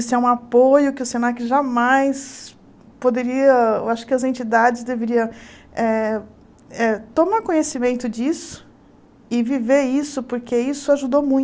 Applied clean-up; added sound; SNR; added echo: none; none; none; none.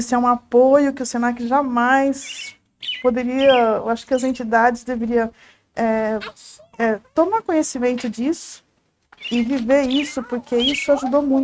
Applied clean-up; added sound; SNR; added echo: neural mask model RNNoise.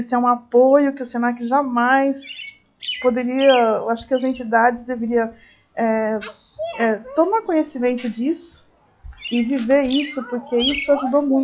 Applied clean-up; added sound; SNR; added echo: classical method log-MMSE.